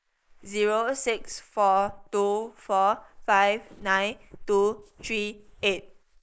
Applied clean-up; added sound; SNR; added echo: neural mask model Resemble Enhance denoiser.